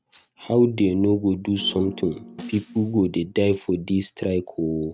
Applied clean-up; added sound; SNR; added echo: neural mask model RNNoise.